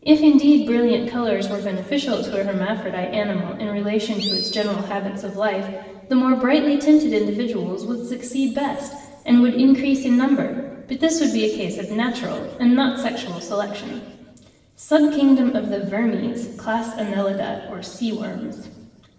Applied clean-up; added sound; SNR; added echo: none; Animal; 8 dB; reverberation time 1.3 s.